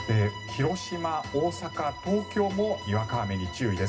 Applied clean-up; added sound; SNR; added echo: none; Bowed string instrument; 14 dB; reverberation time 0.4 s.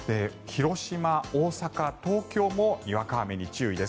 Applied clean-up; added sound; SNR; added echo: none; none; none; none.